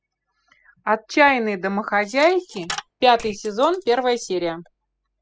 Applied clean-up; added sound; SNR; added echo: classical method spectral subtraction.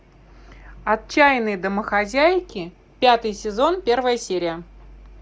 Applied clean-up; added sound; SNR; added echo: none; none; none; none.